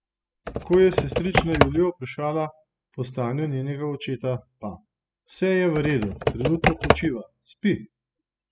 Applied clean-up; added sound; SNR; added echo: classical method spectral subtraction.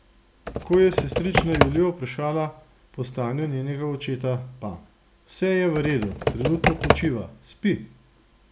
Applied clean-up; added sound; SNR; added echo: none; Computer keyboard; -1 dB; none.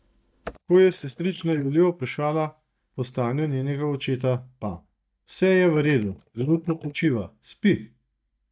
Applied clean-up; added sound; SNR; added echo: neural mask model DeepFilterNet 3.